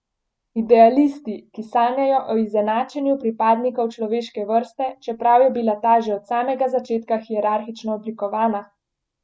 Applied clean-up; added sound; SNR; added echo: none; none; none; none.